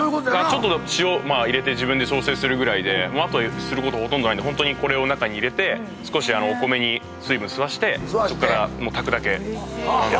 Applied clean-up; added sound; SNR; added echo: none; Trumpet; 18 dB; none.